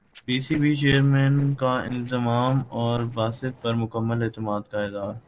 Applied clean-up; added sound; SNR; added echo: neural separator model SepFormer DNS4.